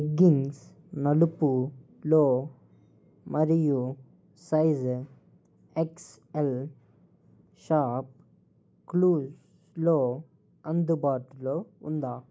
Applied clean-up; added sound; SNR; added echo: none; none; none; none.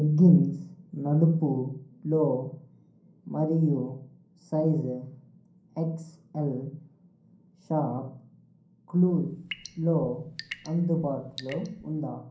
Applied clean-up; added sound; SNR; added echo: none; Drip / Sink (filling or washing) / Water tap, faucet / Water; 17 dB; reverberation time 0.6 s.